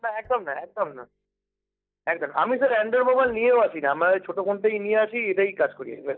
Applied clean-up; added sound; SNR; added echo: neural mask model DeepFilterNet 3.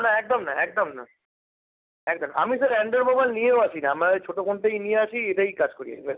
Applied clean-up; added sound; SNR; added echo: none; none; none; none.